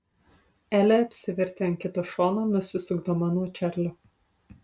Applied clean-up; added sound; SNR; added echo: none; none; none; none.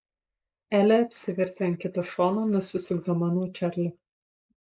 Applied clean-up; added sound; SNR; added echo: neural mask model Resemble Enhance denoiser.